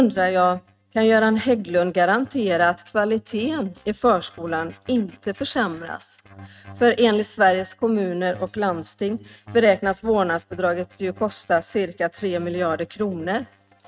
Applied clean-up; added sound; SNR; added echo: neural mask model RNNoise.